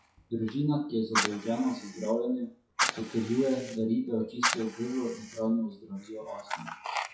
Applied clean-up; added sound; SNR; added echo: classical method WPE with log-MMSE.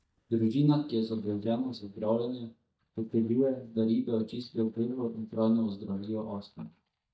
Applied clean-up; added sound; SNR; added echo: neural mask model DeepFilterNet 3.